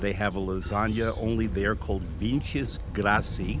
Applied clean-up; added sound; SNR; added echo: none; Train; 6 dB; none.